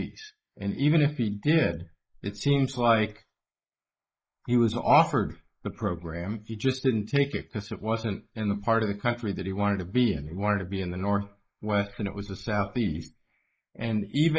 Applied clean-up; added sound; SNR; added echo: neural mask model Resemble Enhance denoiser.